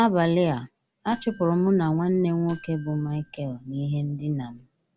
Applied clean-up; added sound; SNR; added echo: none; Marimba, xylophone; 10 dB; none.